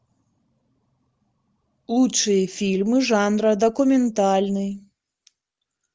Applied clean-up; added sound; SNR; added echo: none; none; none; none.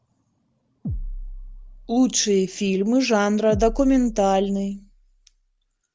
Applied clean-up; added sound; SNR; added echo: none; Bass drum; 12 dB; none.